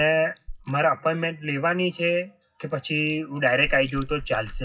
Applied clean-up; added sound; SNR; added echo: classical method WPE with log-MMSE.